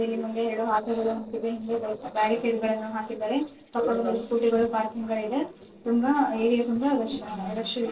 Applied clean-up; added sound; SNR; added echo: neural separator model SepFormer DNS4.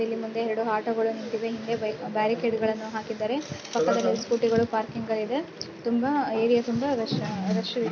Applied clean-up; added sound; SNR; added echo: none; none; none; none.